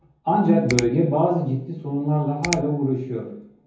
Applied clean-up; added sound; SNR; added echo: none; Finger snapping; 13 dB; reverberation time 0.7 s.